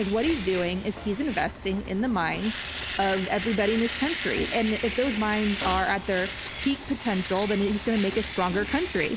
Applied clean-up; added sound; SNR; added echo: none; Domestic sounds, home sounds + Frying (food) / Dishes, pots, and pans; 7 dB; none.